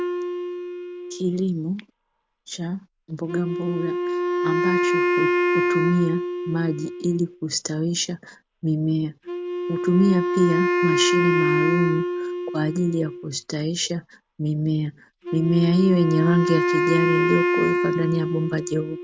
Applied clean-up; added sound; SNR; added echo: none; Wind instrument, woodwind instrument; 1 dB; none.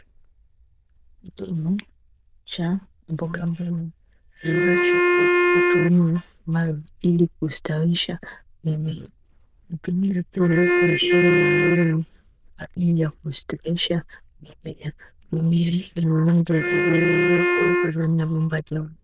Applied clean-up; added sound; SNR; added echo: neural diffusion model UNIVERSE++.